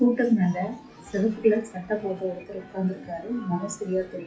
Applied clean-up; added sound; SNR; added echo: classical method WPE with log-MMSE.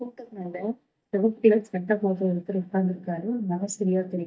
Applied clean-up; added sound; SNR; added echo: neural mask model DeepFilterNet 3.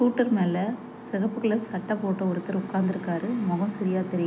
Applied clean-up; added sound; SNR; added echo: none; none; none; none.